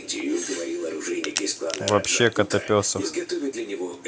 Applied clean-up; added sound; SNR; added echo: none; Crack; 9 dB; none.